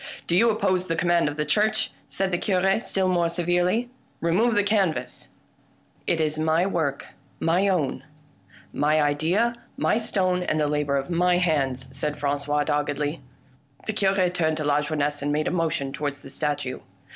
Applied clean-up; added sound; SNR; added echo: none; none; none; none.